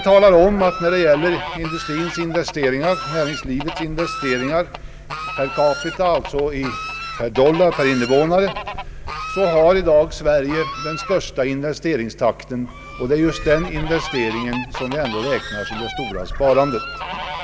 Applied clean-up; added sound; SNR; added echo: none; Fowl; 10 dB; none.